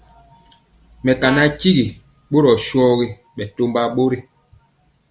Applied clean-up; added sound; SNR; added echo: none; Brass instrument; 13 dB; none.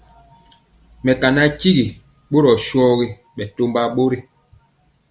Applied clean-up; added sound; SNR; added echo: none; none; none; none.